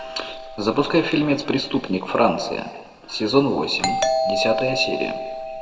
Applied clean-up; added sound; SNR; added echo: none; Doorbell; 5 dB; reverberation time 1.6 s.